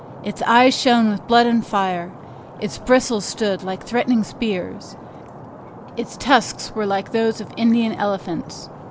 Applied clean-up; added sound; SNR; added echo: none; Stream; 17 dB; none.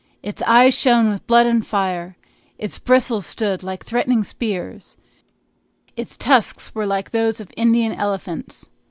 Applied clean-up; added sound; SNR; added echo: none; none; none; none.